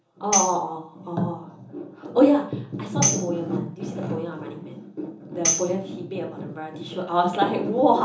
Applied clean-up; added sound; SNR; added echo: none; Tambourine; 5 dB; reverberation time 1.2 s.